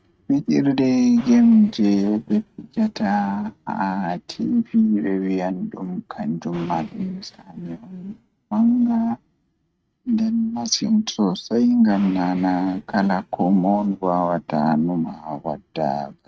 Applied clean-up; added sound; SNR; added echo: neural mask model RNNoise.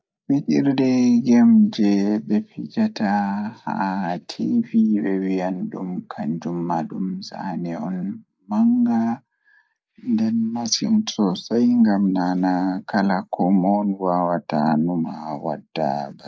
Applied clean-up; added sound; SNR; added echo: none; none; none; none.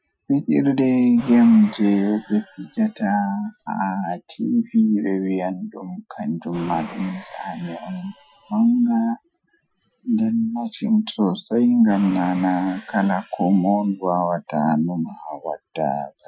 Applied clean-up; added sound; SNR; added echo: classical method Wiener filter.